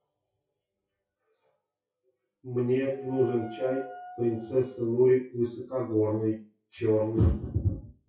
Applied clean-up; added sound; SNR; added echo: classical method WPE with log-MMSE.